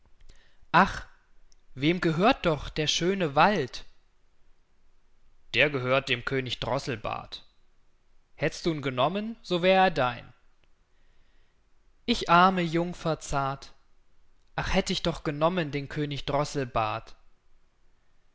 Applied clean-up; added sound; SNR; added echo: none; none; none; none.